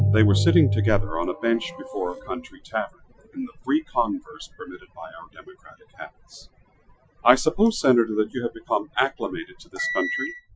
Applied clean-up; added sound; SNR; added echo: classical method Wiener filter.